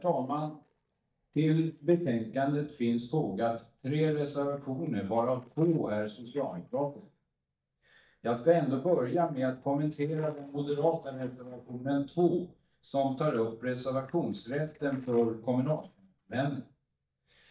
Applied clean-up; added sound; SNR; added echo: neural mask model DeepFilterNet 3.